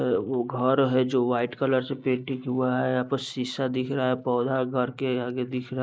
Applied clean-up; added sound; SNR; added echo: neural mask model Resemble Enhance denoiser.